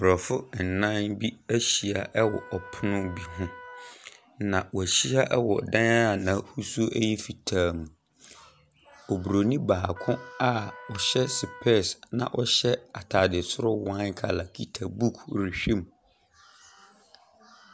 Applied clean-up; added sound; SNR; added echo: none; Trumpet; 17 dB; none.